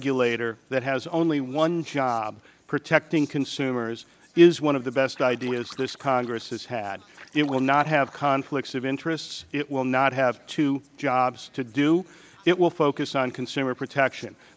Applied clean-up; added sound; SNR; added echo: neural mask model Resemble Enhance denoiser.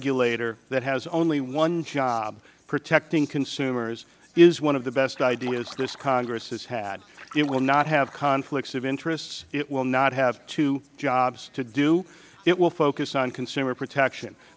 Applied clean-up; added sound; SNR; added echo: none; Splash, splatter; 19 dB; none.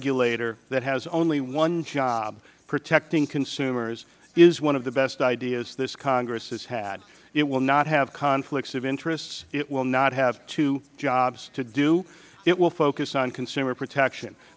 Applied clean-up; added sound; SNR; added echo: none; none; none; none.